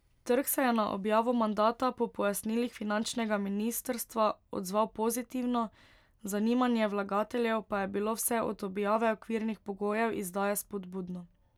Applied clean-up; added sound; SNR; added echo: none; none; none; none.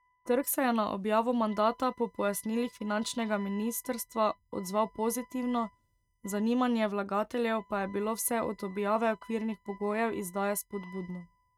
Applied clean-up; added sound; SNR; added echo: neural mask model RNNoise.